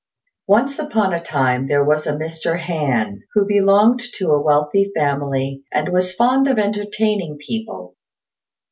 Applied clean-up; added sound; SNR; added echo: none; none; none; none.